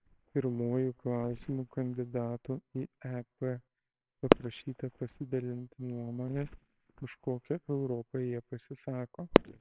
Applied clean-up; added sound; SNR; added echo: neural separator model SepFormer WHAMR!.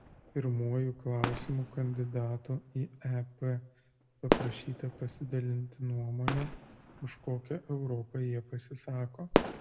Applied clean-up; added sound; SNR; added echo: none; Fireworks; 3 dB; reverberation time 0.7 s.